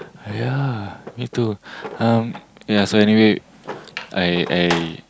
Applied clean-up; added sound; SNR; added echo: none; Drawer open or close; 15 dB; none.